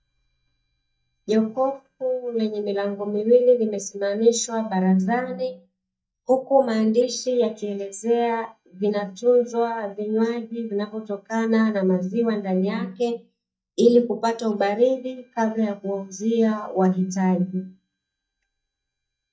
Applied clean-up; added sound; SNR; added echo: neural mask model DeepFilterNet 3.